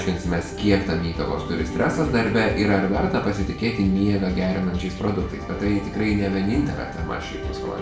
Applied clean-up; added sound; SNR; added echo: none; none; none; reverberation time 0.5 s.